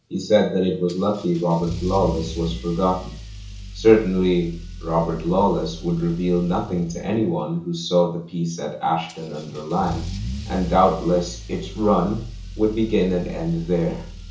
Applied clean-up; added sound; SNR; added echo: none; Engine starting / Accelerating, revving, vroom / Car; 12 dB; reverberation time 0.7 s.